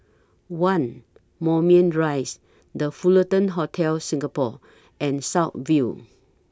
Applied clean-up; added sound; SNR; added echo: none; none; none; none.